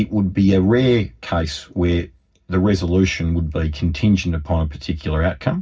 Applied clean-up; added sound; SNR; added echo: none; none; none; reverberation time 0.4 s.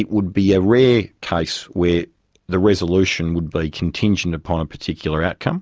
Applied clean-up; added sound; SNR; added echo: none; none; none; none.